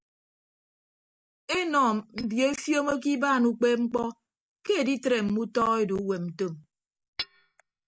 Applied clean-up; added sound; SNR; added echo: neural mask model DeepFilterNet 3.